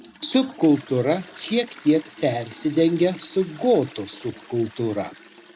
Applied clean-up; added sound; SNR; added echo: none; Toilet flush; 20 dB; none.